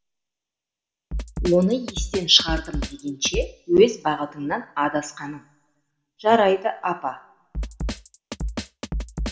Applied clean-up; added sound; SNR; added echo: none; Drum kit; 9 dB; reverberation time 0.6 s.